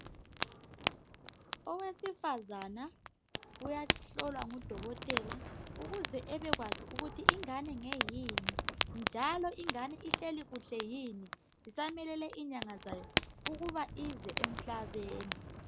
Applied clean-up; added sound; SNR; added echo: none; Fire; -4 dB; none.